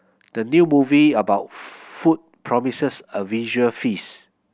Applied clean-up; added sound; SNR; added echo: none; none; none; none.